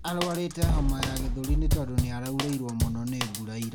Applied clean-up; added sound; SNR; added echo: none; Fireworks + Drum / Drum kit; -2 dB; none.